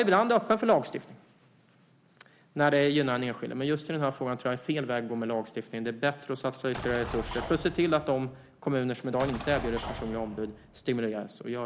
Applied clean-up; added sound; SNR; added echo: none; Explosion; 11 dB; none.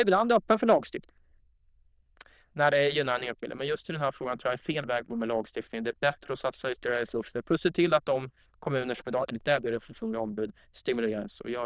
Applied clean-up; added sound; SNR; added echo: neural diffusion model UNIVERSE++.